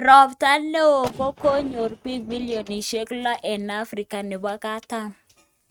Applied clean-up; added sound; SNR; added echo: neural mask model RNNoise.